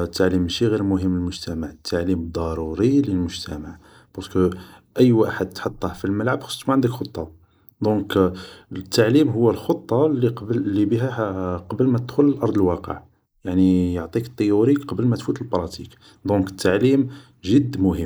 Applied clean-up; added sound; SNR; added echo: neural mask model Resemble Enhance denoiser.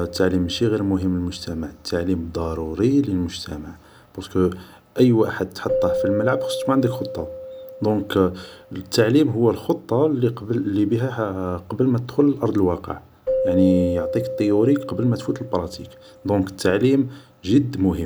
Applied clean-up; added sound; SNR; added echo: none; Keyboard (musical); 10 dB; none.